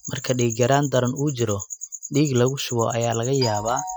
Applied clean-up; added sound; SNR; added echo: classical method Wiener filter.